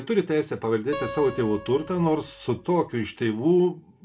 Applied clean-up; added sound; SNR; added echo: none; Acoustic guitar; 15 dB; reverberation time 0.2 s.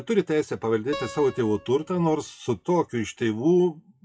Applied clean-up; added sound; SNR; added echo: classical method WPE with log-MMSE.